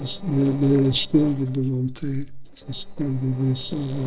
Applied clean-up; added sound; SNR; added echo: neural separator model SepFormer DNS4.